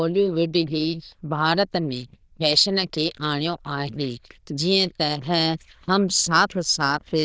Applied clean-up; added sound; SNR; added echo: neural diffusion model UNIVERSE++.